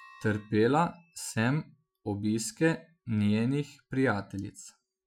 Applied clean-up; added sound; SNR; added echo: classical method Wiener filter.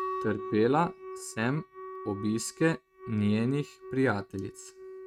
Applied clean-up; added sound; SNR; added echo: neural mask model RNNoise.